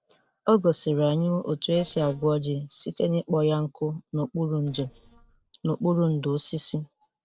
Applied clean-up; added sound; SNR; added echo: neural separator model SepFormer DNS4.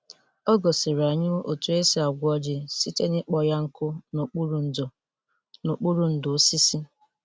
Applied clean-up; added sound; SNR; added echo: none; none; none; none.